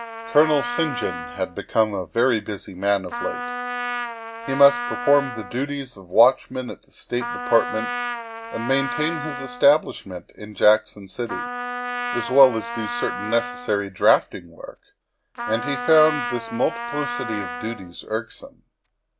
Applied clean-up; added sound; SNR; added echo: none; Trumpet; 8 dB; none.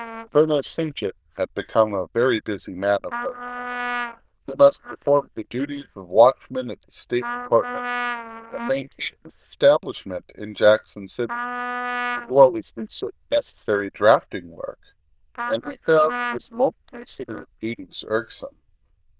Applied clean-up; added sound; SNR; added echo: neural diffusion model UNIVERSE++.